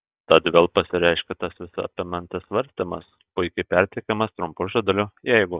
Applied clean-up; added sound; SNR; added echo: none; none; none; none.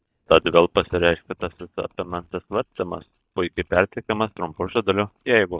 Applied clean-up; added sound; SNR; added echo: neural mask model DeepFilterNet 3.